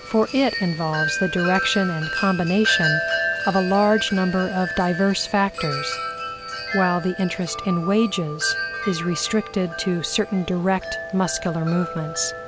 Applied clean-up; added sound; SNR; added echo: none; Wind chime; 6 dB; none.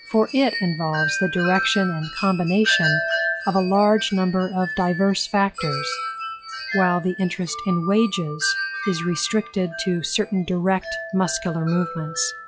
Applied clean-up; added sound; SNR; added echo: classical method log-MMSE.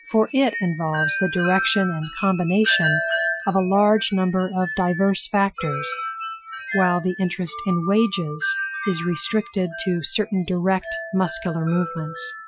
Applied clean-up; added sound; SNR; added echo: classical method Wiener filter.